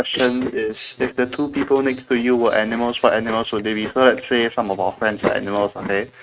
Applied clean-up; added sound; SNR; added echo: neural mask model RNNoise.